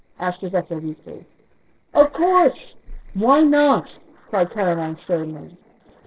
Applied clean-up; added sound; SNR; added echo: neural separator model SepFormer DNS4.